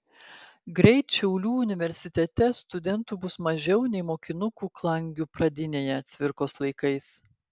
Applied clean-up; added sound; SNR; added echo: none; none; none; none.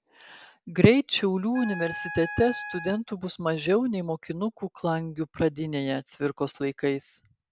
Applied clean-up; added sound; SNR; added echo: none; Wind instrument, woodwind instrument; 11 dB; none.